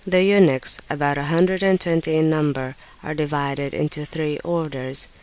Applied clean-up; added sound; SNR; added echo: none; none; none; none.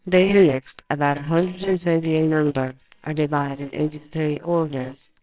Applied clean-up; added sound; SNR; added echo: neural separator model SepFormer WHAMR!.